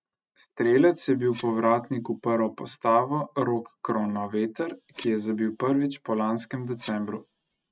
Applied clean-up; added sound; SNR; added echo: neural mask model RNNoise.